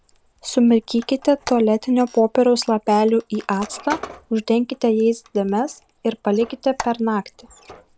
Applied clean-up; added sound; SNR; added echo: none; Cricket + Squeak; 19 dB; none.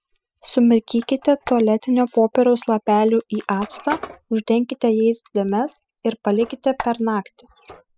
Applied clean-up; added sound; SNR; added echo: classical method spectral subtraction.